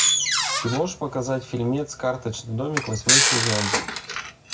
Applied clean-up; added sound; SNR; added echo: none; Microwave oven; -3 dB; reverberation time 0.3 s.